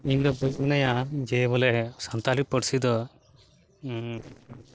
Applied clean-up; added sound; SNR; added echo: neural separator model SepFormer DNS4.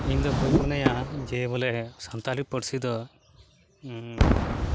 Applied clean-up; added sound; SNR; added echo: none; Whoosh, swoosh, swish / Fireworks; -2 dB; none.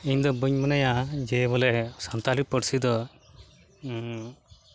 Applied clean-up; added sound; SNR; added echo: none; none; none; none.